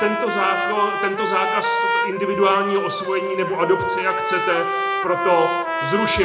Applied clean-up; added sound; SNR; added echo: none; Trumpet; 2 dB; reverberation time 0.6 s.